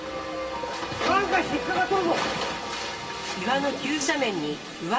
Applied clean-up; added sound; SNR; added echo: none; Bowed string instrument; 16 dB; reverberation time 1.3 s.